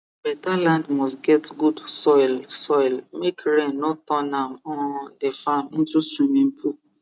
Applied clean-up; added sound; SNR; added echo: none; none; none; none.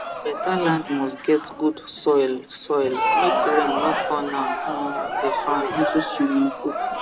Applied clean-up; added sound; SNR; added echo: none; Crowd; 2 dB; none.